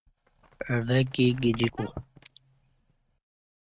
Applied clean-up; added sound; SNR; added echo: neural mask model RNNoise.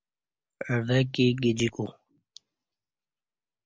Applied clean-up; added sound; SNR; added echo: none; none; none; none.